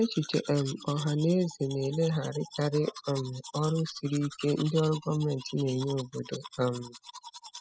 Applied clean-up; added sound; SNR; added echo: classical method spectral subtraction.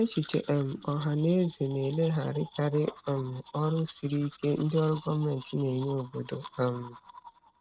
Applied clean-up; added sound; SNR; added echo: neural mask model RNNoise.